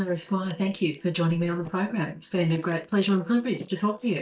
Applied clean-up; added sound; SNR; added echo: neural mask model DeepFilterNet 3.